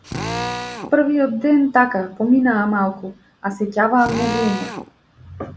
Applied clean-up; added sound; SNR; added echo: none; Drill; 9 dB; none.